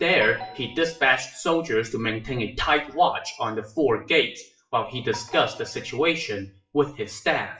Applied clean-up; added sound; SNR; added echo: classical method WPE with log-MMSE.